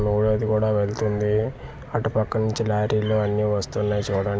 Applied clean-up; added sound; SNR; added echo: none; none; none; none.